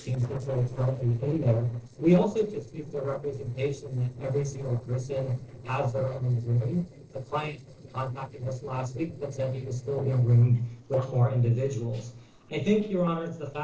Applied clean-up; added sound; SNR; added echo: neural separator model SepFormer DNS4.